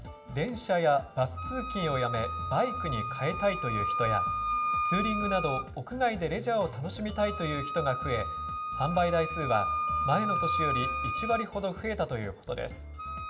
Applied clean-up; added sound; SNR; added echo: none; Wind instrument, woodwind instrument; 3 dB; reverberation time 0.7 s.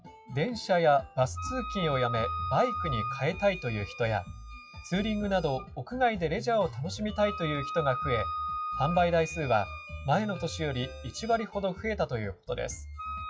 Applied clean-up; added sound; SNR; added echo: classical method WPE with log-MMSE.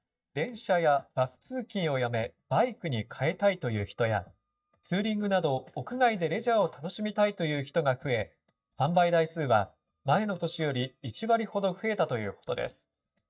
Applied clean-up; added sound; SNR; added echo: neural mask model DeepFilterNet 3.